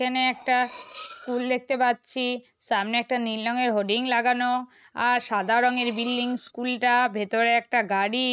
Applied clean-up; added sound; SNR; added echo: neural mask model RNNoise.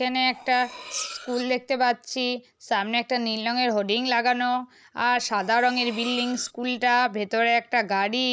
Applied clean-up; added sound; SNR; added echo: none; Cutlery, silverware; 17 dB; none.